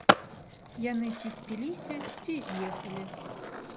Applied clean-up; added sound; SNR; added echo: none; Skateboard; -4 dB; none.